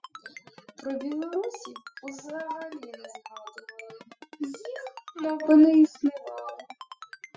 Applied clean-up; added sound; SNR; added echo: classical method spectral subtraction.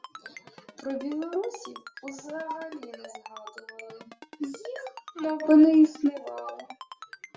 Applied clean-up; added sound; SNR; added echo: none; Ringtone; 18 dB; none.